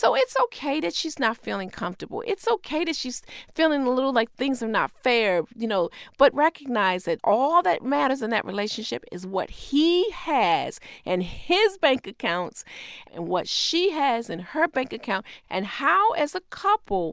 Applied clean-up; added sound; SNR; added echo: none; none; none; none.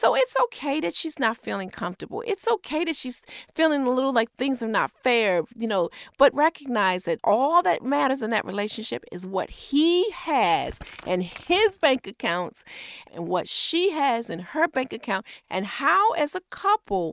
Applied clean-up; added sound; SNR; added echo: neural mask model RNNoise.